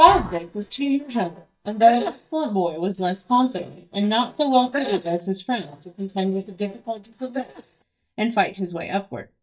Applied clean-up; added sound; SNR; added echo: neural mask model DeepFilterNet 3.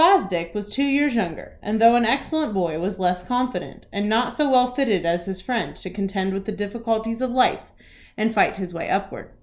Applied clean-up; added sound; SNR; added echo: none; none; none; none.